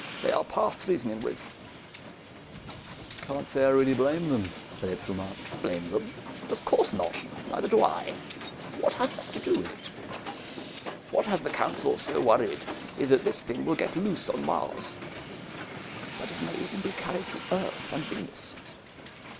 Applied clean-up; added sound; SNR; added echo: none; Hiss; 10 dB; none.